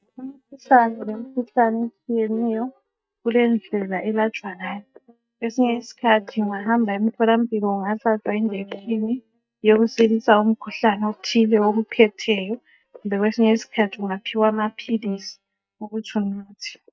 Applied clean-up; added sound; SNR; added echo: neural mask model DeepFilterNet 3.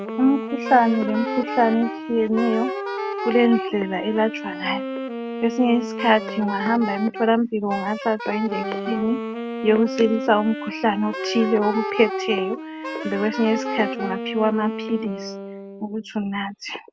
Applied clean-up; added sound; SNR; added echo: none; Wind instrument, woodwind instrument + Wind instrument, woodwind instrument; 7 dB; none.